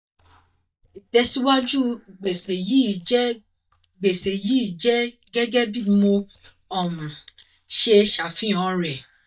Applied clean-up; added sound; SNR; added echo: neural mask model DeepFilterNet 3.